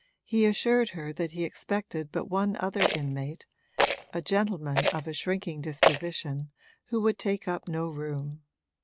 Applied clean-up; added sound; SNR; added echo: neural mask model RNNoise.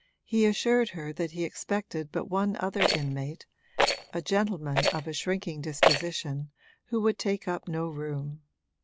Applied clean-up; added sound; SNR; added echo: none; Rattle; 0 dB; none.